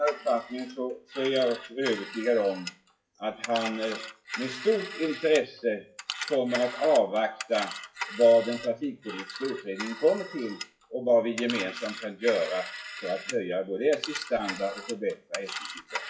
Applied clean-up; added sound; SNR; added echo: classical method WPE with log-MMSE.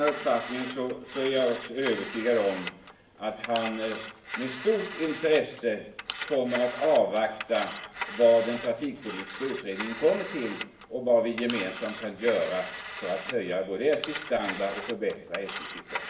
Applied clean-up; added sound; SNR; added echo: none; Telephone; 10 dB; reverberation time 0.9 s.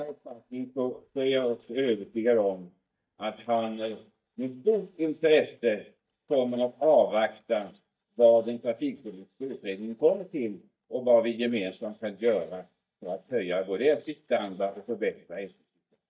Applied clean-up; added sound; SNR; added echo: neural mask model DeepFilterNet 3.